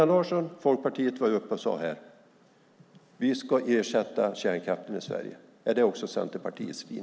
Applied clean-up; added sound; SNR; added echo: none; none; none; none.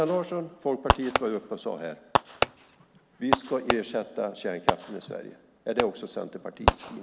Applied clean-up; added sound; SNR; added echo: none; Fireworks; -1 dB; none.